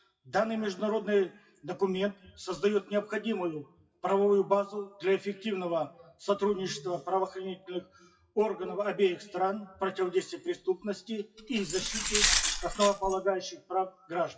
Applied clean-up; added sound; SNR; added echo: classical method WPE with log-MMSE.